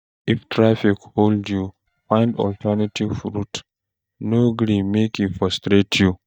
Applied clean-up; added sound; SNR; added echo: neural mask model DeepFilterNet 3.